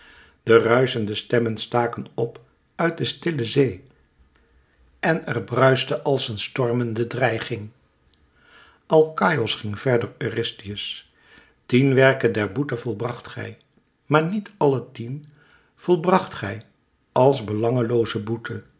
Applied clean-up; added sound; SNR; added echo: none; none; none; none.